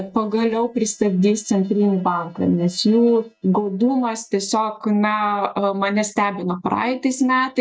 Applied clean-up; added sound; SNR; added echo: neural mask model DeepFilterNet 3.